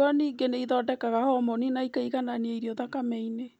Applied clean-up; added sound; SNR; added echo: none; none; none; none.